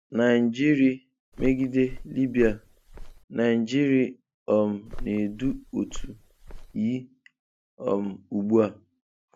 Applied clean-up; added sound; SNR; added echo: none; Walk, footsteps; 10 dB; none.